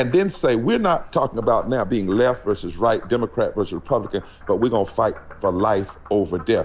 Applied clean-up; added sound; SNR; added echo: none; Frog; 17 dB; none.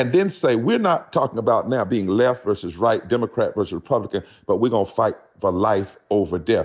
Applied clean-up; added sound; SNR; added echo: none; none; none; none.